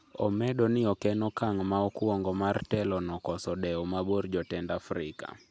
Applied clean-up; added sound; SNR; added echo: none; none; none; none.